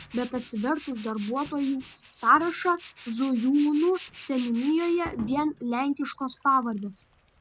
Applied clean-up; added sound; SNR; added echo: none; Tools; 19 dB; none.